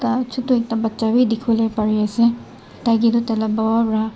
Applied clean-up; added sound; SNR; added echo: none; none; none; none.